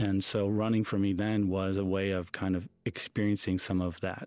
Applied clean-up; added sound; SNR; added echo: none; none; none; none.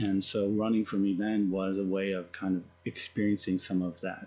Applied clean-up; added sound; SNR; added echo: classical method log-MMSE.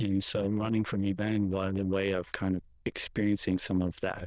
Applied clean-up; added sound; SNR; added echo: neural diffusion model UNIVERSE++.